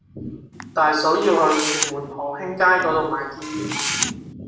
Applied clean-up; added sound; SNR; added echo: none; Camera; 7 dB; reverberation time 0.7 s.